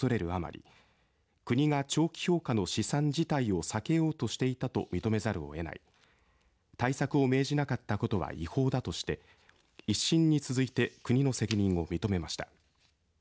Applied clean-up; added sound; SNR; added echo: none; none; none; none.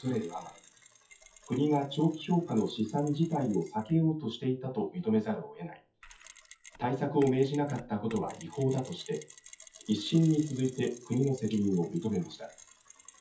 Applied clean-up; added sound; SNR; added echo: classical method WPE with log-MMSE.